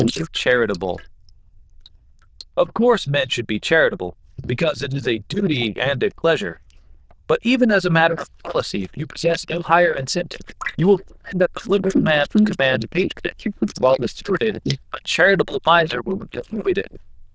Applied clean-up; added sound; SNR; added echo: neural diffusion model UNIVERSE++.